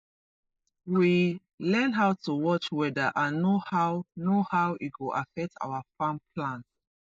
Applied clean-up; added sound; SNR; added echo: neural mask model Resemble Enhance denoiser.